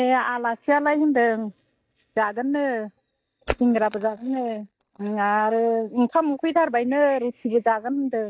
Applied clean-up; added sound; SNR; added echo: neural mask model DeepFilterNet 3.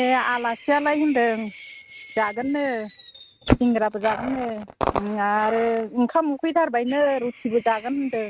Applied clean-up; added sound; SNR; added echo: neural mask model RNNoise.